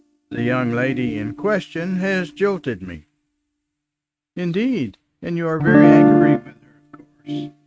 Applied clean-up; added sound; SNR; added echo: neural mask model RNNoise.